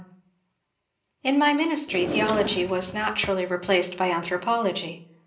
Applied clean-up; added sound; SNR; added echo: none; Drawer open or close; 8 dB; reverberation time 0.5 s.